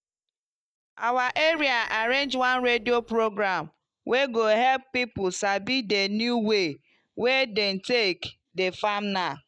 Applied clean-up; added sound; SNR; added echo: neural mask model DeepFilterNet 3.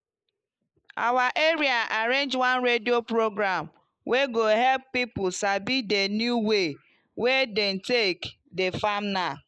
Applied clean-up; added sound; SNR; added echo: neural mask model Resemble Enhance denoiser.